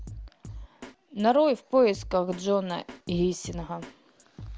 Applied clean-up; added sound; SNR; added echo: none; Drum kit; 16 dB; none.